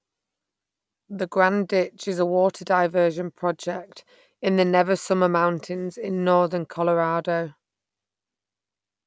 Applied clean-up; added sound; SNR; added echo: none; none; none; none.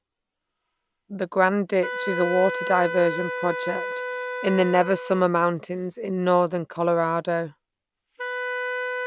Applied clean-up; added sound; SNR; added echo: none; Wind instrument, woodwind instrument; 8 dB; none.